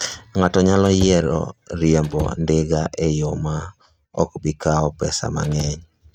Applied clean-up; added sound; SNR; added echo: neural mask model RNNoise.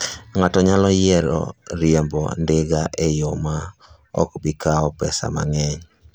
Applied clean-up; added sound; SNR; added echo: none; none; none; none.